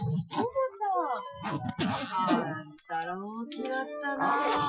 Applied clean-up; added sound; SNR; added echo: classical method Wiener filter.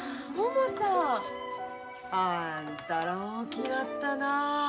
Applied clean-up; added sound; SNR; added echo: none; none; none; none.